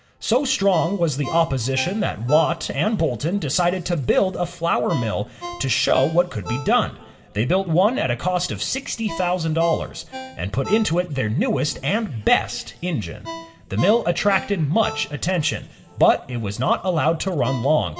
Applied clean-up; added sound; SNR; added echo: none; Ringtone; 17 dB; reverberation time 1.9 s.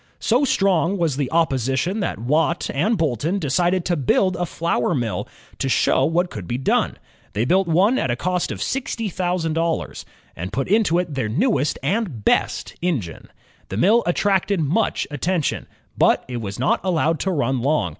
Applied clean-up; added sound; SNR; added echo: none; none; none; none.